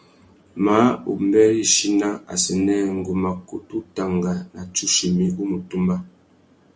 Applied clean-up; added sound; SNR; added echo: none; none; none; none.